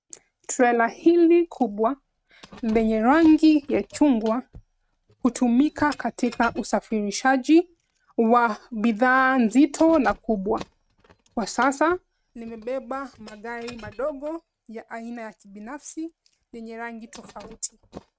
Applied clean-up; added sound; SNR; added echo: neural mask model RNNoise.